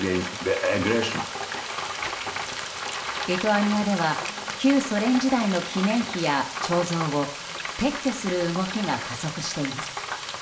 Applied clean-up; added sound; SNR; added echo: none; Frying (food); 6 dB; reverberation time 1.6 s.